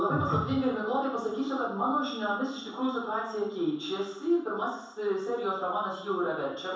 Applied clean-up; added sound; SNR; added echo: none; none; none; reverberation time 0.7 s.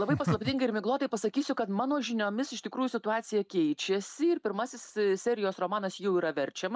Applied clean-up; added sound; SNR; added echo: none; none; none; none.